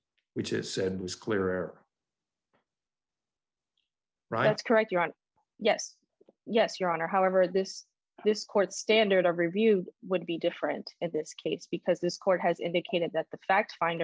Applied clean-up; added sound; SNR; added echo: none; none; none; none.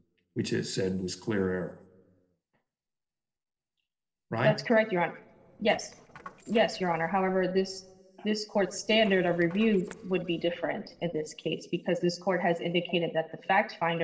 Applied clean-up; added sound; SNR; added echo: neural separator model SepFormer DNS4.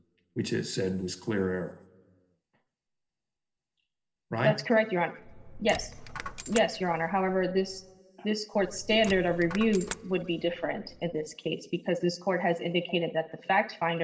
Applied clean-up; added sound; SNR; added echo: none; Coin (dropping); 13 dB; reverberation time 1.2 s.